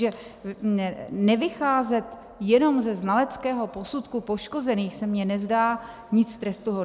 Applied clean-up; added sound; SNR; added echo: none; none; none; none.